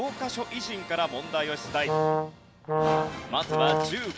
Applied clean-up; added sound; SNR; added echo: none; Brass instrument; -4 dB; none.